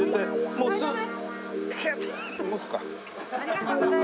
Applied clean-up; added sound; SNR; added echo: none; Guitar; 0 dB; none.